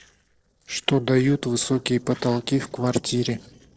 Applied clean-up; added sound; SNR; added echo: neural separator model SepFormer DNS4.